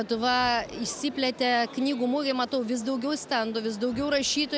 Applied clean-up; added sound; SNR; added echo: none; none; none; none.